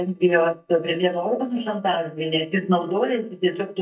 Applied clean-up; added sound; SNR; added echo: neural mask model DeepFilterNet 3.